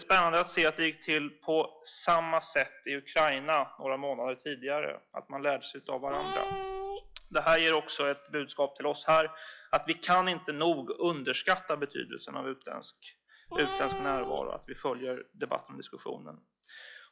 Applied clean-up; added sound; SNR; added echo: classical method log-MMSE.